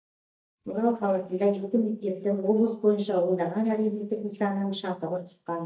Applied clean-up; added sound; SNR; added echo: neural mask model DeepFilterNet 3.